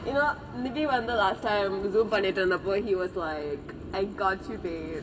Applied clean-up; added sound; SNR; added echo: none; none; none; reverberation time 1.8 s.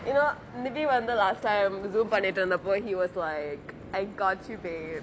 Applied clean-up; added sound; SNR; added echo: none; none; none; none.